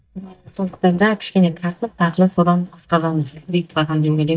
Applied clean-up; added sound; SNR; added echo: neural mask model DeepFilterNet 3.